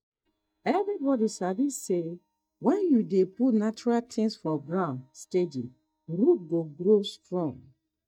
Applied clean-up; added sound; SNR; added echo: neural mask model DeepFilterNet 3.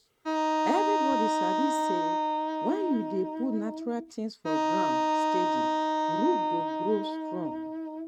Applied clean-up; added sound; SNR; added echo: neural mask model RNNoise.